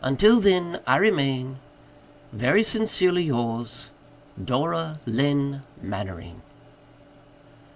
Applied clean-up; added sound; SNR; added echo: none; none; none; none.